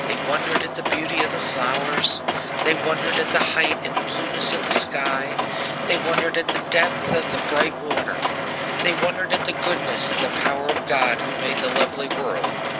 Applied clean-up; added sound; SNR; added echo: none; Mechanisms; 0 dB; none.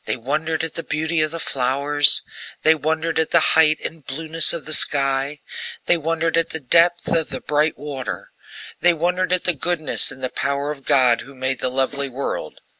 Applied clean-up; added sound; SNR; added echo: none; none; none; none.